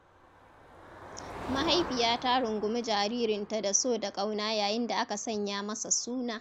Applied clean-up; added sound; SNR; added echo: none; Motor vehicle (road); 13 dB; none.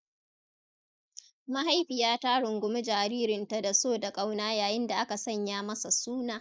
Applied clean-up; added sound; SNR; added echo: neural mask model Resemble Enhance denoiser.